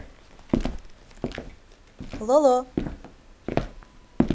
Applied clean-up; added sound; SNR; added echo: none; Walk, footsteps; 2 dB; none.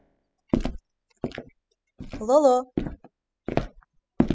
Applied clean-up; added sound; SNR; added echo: classical method spectral subtraction.